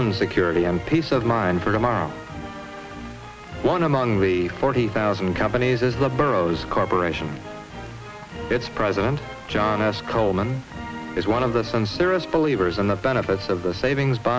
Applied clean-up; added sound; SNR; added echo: none; none; none; none.